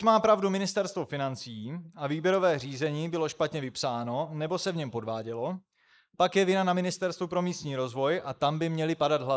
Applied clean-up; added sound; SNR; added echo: neural mask model Resemble Enhance denoiser.